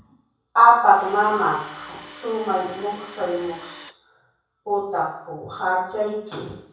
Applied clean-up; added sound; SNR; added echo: none; Tools; 19 dB; reverberation time 0.7 s.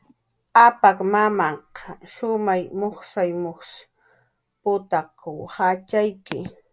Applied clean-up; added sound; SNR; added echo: none; none; none; none.